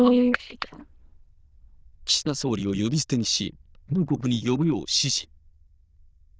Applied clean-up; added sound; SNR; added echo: neural diffusion model UNIVERSE++.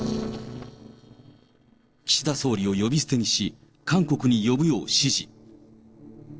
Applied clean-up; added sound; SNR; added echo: neural separator model SepFormer DNS4.